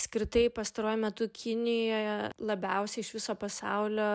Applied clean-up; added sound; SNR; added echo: none; none; none; none.